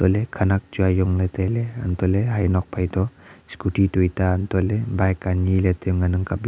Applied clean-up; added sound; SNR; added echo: none; none; none; none.